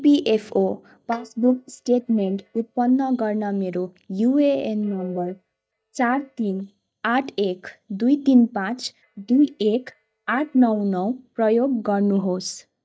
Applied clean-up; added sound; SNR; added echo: neural mask model DeepFilterNet 3.